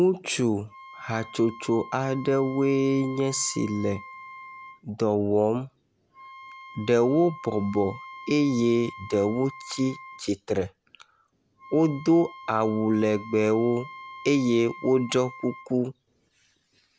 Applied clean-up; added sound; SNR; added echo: none; Wind instrument, woodwind instrument; 18 dB; none.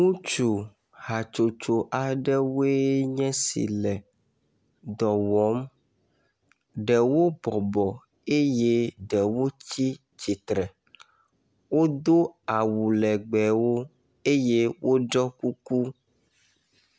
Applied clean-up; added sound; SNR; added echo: none; none; none; none.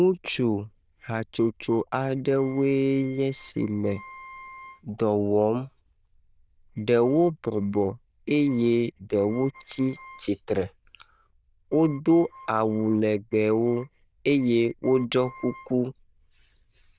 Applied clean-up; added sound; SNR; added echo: neural diffusion model UNIVERSE++.